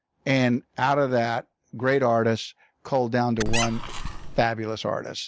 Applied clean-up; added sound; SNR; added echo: none; Squeak; 2 dB; none.